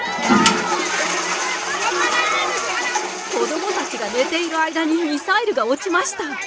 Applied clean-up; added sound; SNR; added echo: none; Toilet flush; 3 dB; none.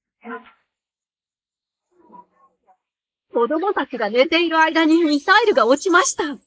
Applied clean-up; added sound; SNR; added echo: neural mask model Resemble Enhance denoiser.